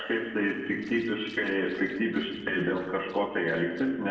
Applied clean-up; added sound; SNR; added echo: neural separator model SepFormer DNS4.